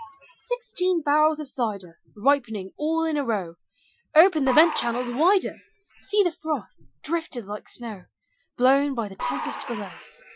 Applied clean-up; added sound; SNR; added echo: classical method Wiener filter.